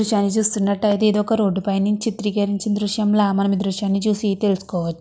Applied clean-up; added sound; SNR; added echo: none; none; none; none.